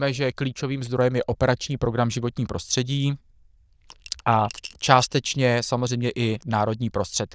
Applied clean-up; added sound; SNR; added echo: neural diffusion model UNIVERSE++.